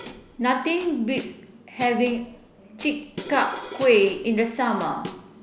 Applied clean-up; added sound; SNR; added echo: none; Snare drum; 13 dB; none.